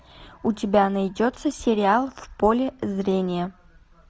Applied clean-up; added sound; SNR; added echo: none; none; none; none.